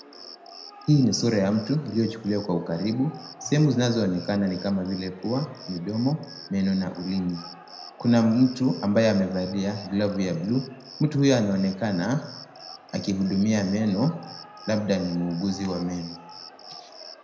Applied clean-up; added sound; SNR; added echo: none; Cricket; 18 dB; reverberation time 0.7 s.